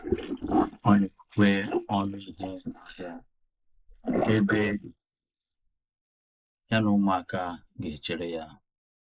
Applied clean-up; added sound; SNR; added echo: neural mask model Resemble Enhance denoiser.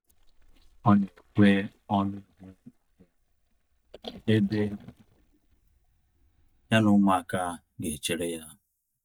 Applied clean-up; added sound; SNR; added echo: neural mask model DeepFilterNet 3.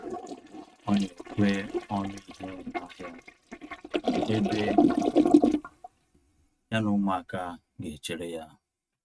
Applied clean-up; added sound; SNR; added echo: neural mask model RNNoise.